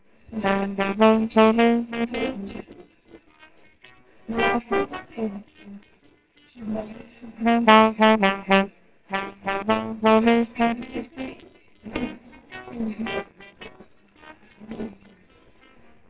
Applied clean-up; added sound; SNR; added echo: neural separator model SepFormer WHAMR!.